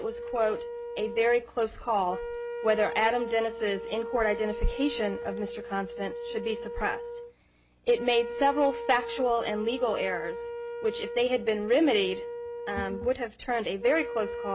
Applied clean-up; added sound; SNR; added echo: none; Wind instrument, woodwind instrument; 8 dB; none.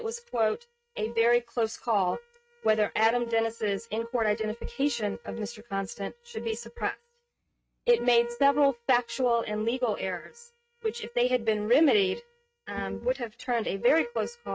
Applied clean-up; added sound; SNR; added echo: neural mask model RNNoise.